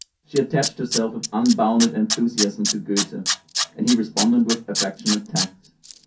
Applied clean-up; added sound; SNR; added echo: none; Tools; 5 dB; reverberation time 0.3 s.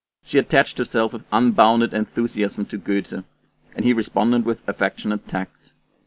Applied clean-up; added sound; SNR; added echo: none; none; none; none.